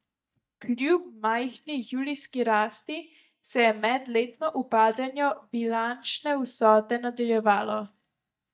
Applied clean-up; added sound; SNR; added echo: neural mask model DeepFilterNet 3.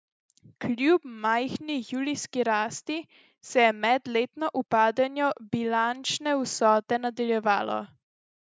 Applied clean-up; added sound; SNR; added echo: none; none; none; none.